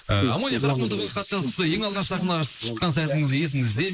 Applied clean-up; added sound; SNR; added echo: neural mask model Resemble Enhance denoiser.